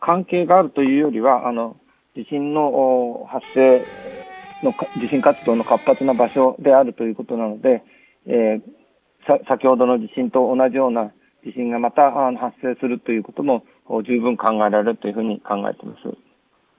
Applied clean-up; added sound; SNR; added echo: none; Electric guitar; 20 dB; none.